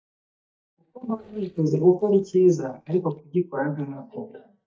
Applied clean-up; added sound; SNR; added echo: neural mask model DeepFilterNet 3.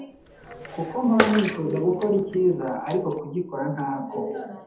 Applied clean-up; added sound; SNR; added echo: none; Bathtub (filling or washing) / Water / Splash, splatter; 7 dB; reverberation time 0.9 s.